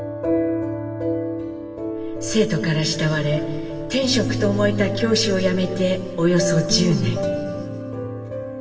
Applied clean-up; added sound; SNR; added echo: none; none; none; reverberation time 2.2 s.